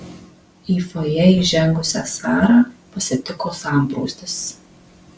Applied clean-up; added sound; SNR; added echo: none; none; none; none.